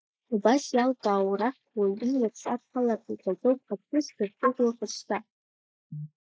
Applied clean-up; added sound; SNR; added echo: neural mask model Resemble Enhance denoiser.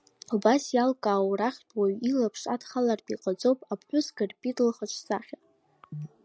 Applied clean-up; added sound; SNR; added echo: none; none; none; none.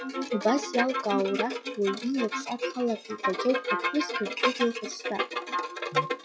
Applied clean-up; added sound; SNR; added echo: classical method log-MMSE.